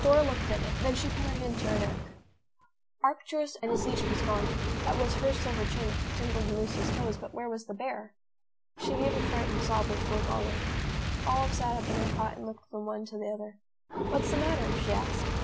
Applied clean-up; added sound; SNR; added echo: none; Fire; -1 dB; none.